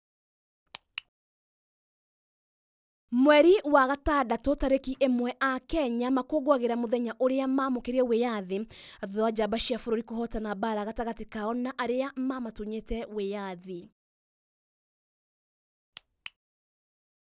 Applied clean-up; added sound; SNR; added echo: none; none; none; none.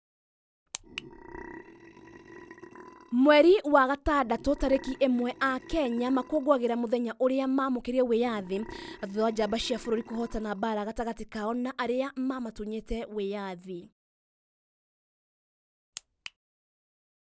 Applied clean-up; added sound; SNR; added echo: none; Burping, eructation; 19 dB; none.